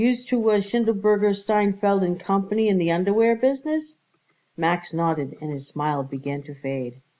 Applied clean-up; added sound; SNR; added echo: none; none; none; none.